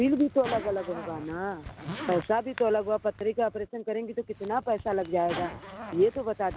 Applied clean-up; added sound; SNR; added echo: none; Zipper (clothing); 13 dB; none.